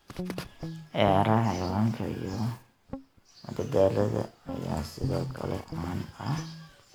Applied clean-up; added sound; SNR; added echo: none; Guitar; 10 dB; none.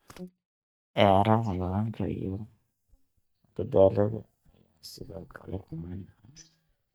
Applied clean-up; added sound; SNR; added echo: neural mask model DeepFilterNet 3.